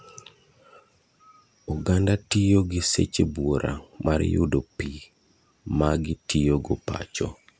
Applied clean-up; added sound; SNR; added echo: none; none; none; none.